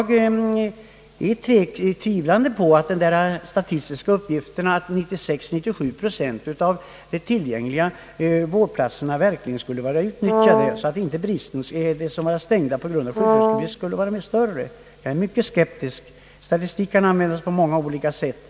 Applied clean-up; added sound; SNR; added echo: none; Brass instrument; -2 dB; none.